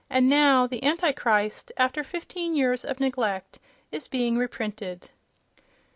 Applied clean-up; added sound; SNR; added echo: none; none; none; none.